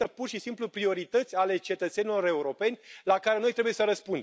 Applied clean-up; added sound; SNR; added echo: none; none; none; none.